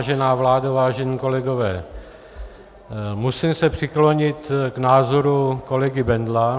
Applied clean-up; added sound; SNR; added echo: none; none; none; none.